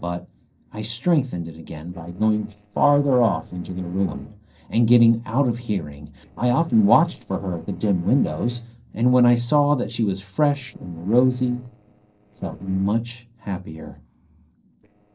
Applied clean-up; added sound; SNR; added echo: neural separator model SepFormer DNS4.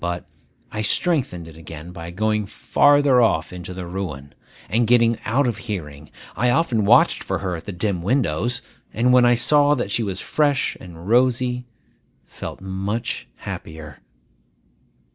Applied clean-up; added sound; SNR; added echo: none; none; none; none.